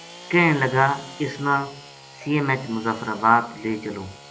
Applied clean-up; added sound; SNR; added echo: none; Sawing / Engine; 19 dB; none.